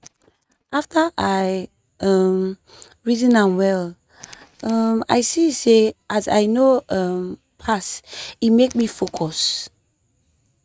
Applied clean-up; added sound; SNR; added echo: neural mask model RNNoise.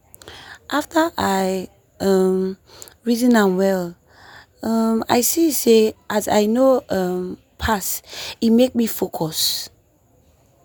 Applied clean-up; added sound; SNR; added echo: none; none; none; none.